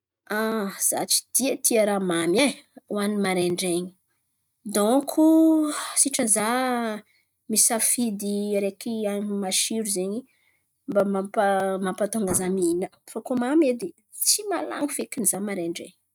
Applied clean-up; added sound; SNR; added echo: neural mask model RNNoise.